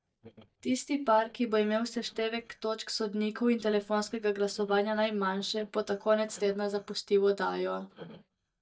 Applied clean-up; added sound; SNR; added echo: neural mask model DeepFilterNet 3.